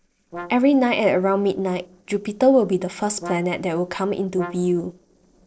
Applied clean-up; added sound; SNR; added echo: neural separator model SepFormer DNS4.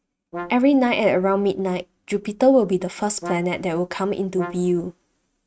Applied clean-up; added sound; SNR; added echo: neural mask model RNNoise.